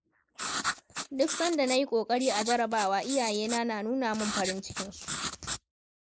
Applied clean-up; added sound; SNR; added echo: neural mask model Resemble Enhance denoiser.